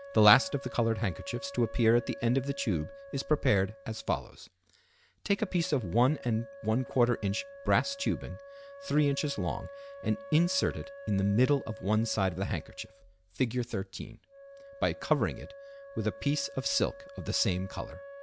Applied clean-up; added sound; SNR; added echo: none; Wind instrument, woodwind instrument; 17 dB; none.